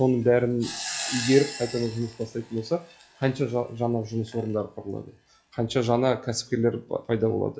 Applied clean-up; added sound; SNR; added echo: classical method log-MMSE.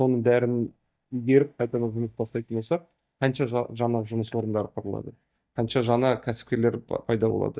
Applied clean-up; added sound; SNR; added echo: neural mask model DeepFilterNet 3.